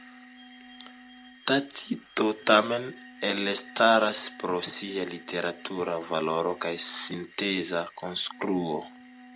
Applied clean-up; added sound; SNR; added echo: none; Screech + Wind instrument, woodwind instrument; 20 dB; none.